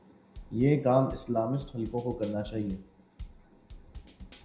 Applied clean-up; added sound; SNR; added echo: none; Drum kit; 16 dB; reverberation time 0.5 s.